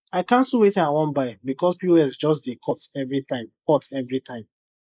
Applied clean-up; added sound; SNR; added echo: neural mask model Resemble Enhance denoiser.